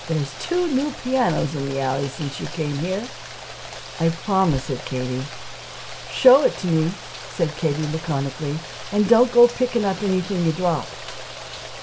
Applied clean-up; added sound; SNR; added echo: none; Rain; 14 dB; none.